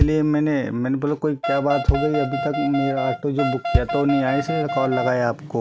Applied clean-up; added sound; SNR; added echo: none; Wind instrument, woodwind instrument + Bass drum; 3 dB; none.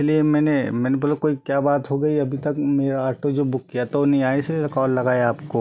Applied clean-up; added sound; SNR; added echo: none; none; none; none.